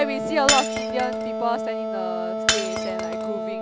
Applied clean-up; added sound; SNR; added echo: none; Shatter + Wind instrument, woodwind instrument; -2 dB; none.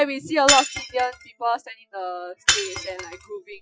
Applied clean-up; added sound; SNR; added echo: classical method Wiener filter.